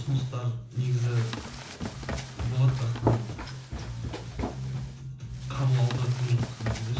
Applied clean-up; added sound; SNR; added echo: none; Run; 8 dB; reverberation time 0.7 s.